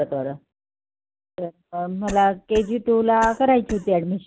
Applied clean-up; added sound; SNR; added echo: none; Cough; 16 dB; none.